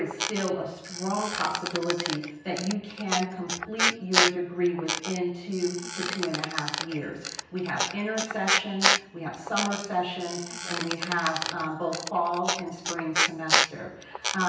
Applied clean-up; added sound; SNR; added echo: none; Squeak; 0 dB; reverberation time 0.9 s.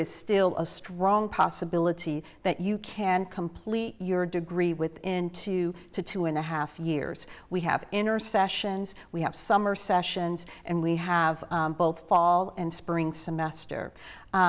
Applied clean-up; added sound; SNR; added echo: none; none; none; none.